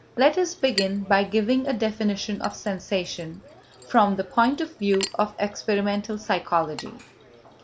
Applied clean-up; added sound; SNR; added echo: none; Chink, clink; 16 dB; none.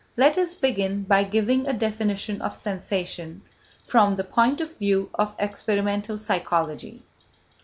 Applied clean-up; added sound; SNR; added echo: none; none; none; none.